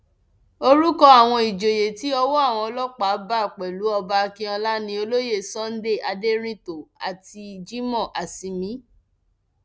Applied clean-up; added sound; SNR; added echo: none; none; none; none.